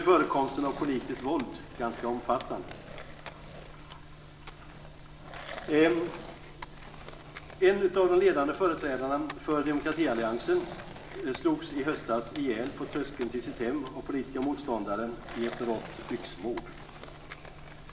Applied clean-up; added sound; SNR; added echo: none; Skateboard; 16 dB; reverberation time 1.1 s.